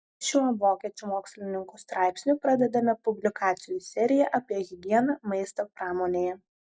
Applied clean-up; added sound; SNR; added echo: none; none; none; none.